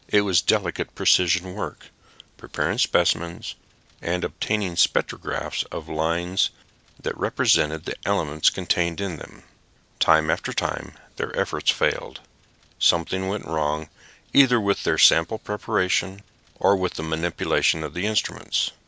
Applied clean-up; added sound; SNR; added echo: none; none; none; none.